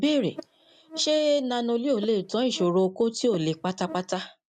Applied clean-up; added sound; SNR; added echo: none; Buzz; 19 dB; none.